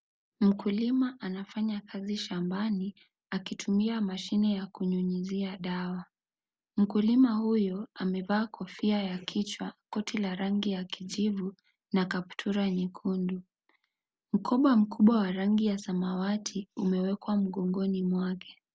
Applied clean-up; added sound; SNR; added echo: none; none; none; none.